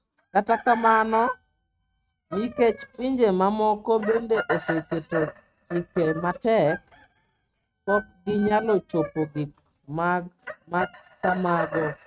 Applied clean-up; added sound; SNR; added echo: neural mask model RNNoise.